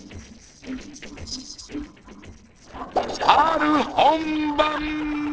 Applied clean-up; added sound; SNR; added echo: neural separator model SepFormer DNS4.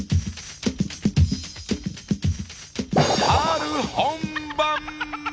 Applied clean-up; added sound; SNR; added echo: none; none; none; none.